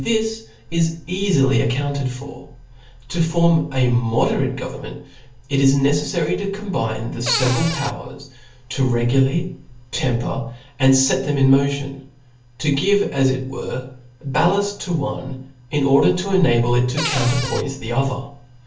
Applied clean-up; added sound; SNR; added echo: none; Cupboard open or close; 6 dB; reverberation time 0.3 s.